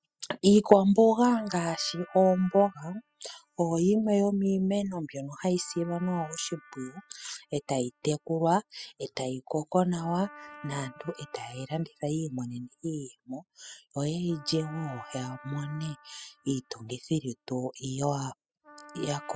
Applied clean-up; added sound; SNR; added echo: classical method spectral subtraction.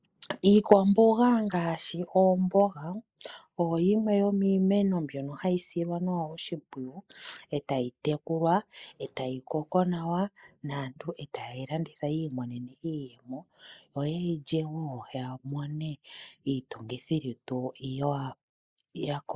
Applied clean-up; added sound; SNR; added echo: neural mask model Resemble Enhance denoiser.